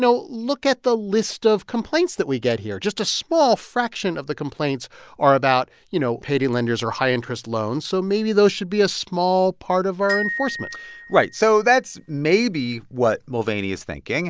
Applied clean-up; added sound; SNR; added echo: none; Glockenspiel; 12 dB; none.